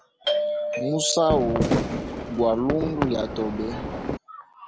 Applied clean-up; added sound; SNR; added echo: none; Doorbell + Fireworks; 1 dB; none.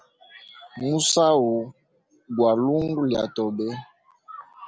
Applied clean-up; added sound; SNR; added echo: none; none; none; none.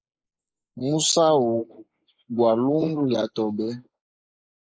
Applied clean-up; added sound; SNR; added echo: neural mask model Resemble Enhance denoiser.